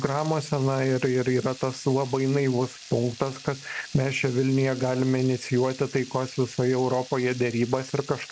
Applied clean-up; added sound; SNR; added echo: none; Water tap, faucet / Liquid; 19 dB; none.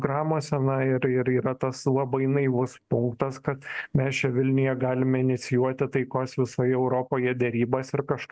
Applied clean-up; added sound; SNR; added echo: none; none; none; none.